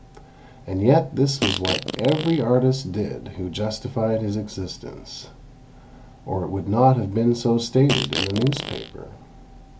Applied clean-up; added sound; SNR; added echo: none; Fart; 4 dB; none.